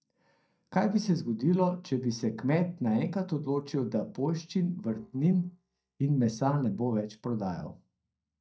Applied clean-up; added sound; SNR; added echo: neural mask model DeepFilterNet 3.